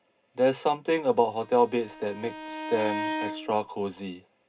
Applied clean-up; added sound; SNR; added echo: none; Bowed string instrument; 8 dB; reverberation time 0.2 s.